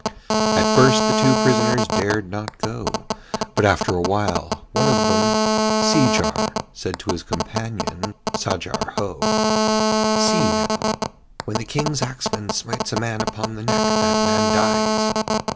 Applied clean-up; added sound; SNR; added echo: none; Telephone; -3 dB; none.